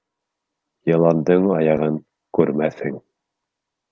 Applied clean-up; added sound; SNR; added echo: none; none; none; none.